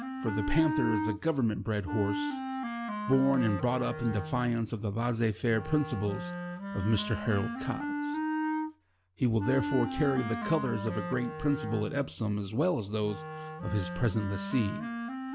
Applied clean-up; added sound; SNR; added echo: none; Wind instrument, woodwind instrument; 6 dB; none.